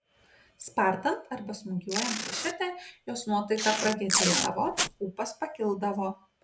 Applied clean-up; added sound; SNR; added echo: none; Packing tape, duct tape; 0 dB; none.